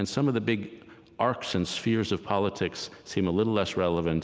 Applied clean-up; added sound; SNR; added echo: none; none; none; none.